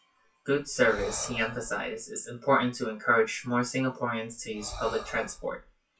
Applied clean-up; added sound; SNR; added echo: classical method WPE with log-MMSE.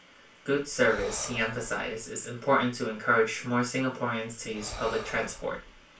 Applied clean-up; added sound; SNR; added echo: none; Breathing; 14 dB; reverberation time 0.3 s.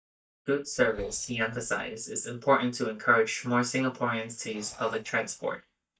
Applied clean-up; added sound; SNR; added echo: neural mask model DeepFilterNet 3.